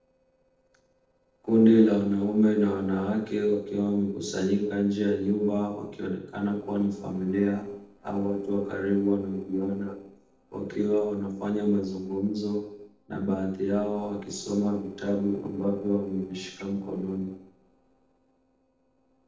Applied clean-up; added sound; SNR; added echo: neural separator model SepFormer DNS4.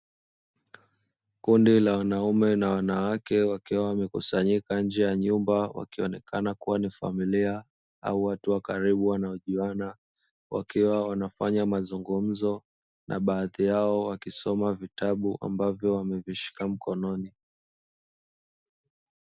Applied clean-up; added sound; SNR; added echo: none; none; none; none.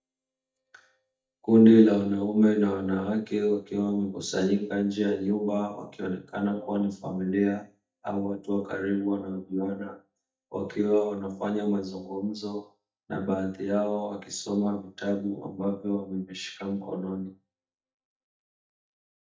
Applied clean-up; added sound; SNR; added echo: neural mask model DeepFilterNet 3.